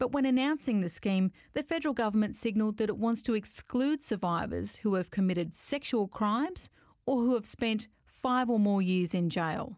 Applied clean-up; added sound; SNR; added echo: none; none; none; none.